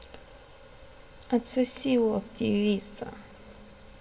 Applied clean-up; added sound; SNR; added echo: none; none; none; reverberation time 0.3 s.